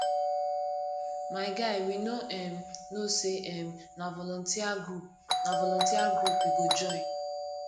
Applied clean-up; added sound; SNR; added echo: none; Doorbell; -3 dB; none.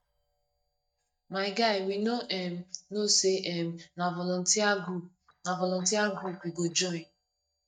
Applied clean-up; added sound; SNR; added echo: neural mask model DeepFilterNet 3.